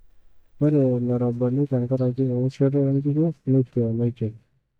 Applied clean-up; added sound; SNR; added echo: neural mask model DeepFilterNet 3.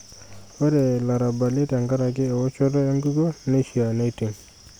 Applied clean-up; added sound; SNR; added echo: none; none; none; none.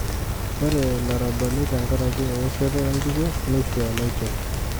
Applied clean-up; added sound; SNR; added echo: none; Rain; 0 dB; none.